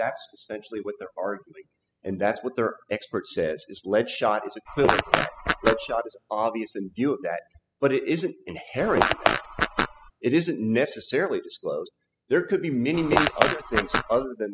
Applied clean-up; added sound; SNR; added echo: classical method spectral subtraction.